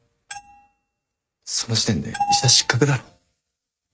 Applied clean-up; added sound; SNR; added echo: neural mask model RNNoise.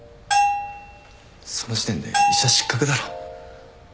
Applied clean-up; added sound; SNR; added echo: none; Bell; -1 dB; none.